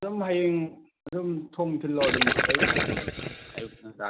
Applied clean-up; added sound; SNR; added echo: none; Gurgling; -3 dB; none.